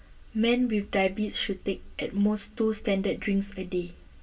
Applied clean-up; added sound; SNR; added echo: none; none; none; reverberation time 0.2 s.